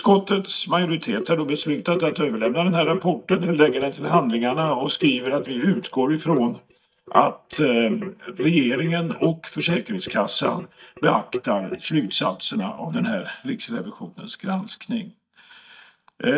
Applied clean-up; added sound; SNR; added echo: neural mask model DeepFilterNet 3.